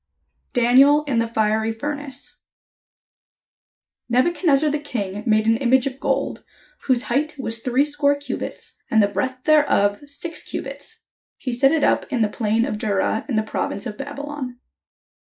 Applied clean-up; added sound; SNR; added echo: neural mask model Resemble Enhance denoiser.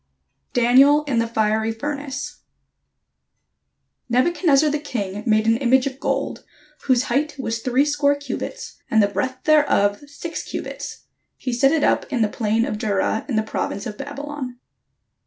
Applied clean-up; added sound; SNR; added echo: none; none; none; none.